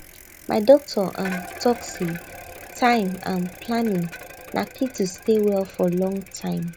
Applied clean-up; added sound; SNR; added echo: none; Bicycle; 16 dB; none.